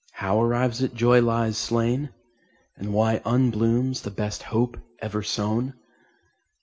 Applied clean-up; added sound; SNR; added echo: none; none; none; none.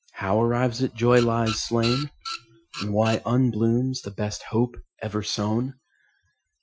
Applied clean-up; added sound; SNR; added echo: classical method Wiener filter.